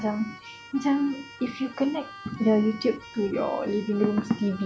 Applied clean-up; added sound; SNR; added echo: none; Keyboard (musical); 18 dB; none.